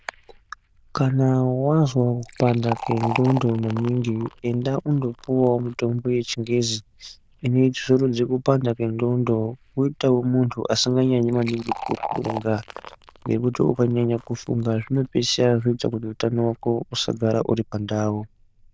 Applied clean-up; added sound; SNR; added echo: neural diffusion model UNIVERSE++.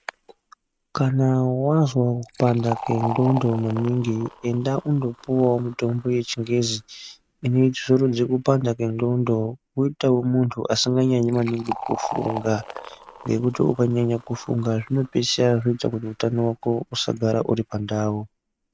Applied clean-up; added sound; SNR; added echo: neural mask model RNNoise.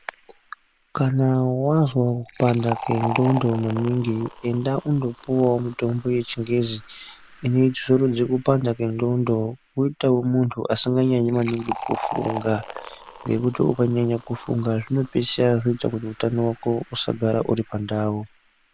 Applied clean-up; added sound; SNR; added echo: none; Fill (with liquid); 15 dB; none.